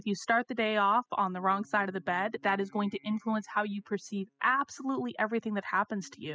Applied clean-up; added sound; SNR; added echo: classical method spectral subtraction.